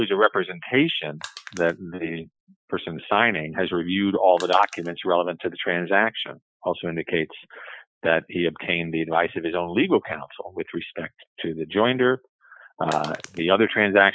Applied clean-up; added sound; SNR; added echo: classical method Wiener filter.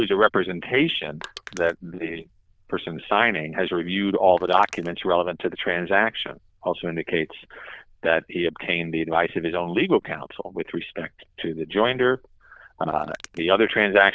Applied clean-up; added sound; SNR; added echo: neural diffusion model UNIVERSE++.